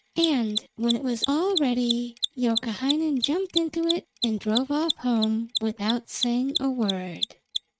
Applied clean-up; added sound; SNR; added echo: neural mask model RNNoise.